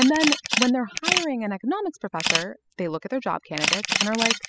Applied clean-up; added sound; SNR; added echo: classical method spectral subtraction.